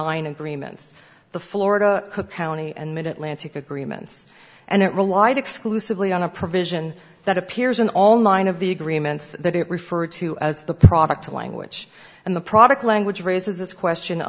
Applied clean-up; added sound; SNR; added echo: none; none; none; none.